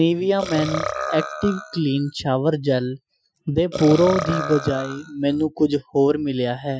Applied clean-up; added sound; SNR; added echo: classical method Wiener filter.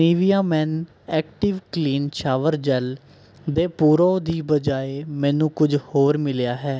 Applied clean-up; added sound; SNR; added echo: none; none; none; none.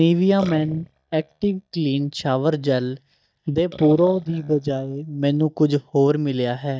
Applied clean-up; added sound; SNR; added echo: neural mask model DeepFilterNet 3.